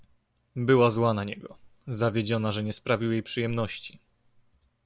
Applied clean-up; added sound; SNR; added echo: none; none; none; none.